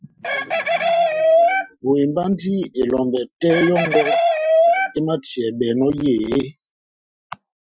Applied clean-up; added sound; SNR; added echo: classical method Wiener filter.